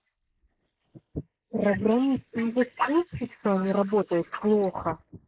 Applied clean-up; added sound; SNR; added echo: neural mask model Resemble Enhance denoiser.